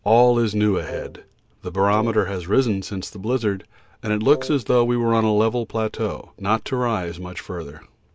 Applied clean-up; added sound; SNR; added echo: none; Wind instrument, woodwind instrument; 15 dB; none.